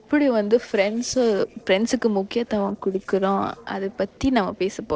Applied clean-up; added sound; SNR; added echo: neural separator model SepFormer DNS4.